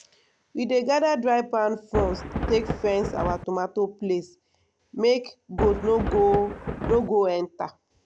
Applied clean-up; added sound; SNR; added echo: none; Thunder; 4 dB; none.